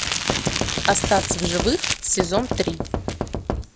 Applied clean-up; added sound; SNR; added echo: none; Crumpling, crinkling + Knock; 0 dB; none.